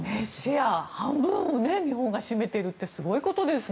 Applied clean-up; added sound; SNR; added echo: none; none; none; none.